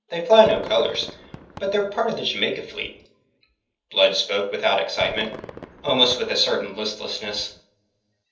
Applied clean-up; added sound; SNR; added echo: none; Fireworks; 20 dB; reverberation time 0.7 s.